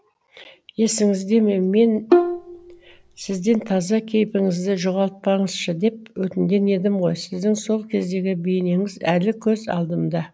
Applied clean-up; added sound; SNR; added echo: none; Bowed string instrument; 2 dB; none.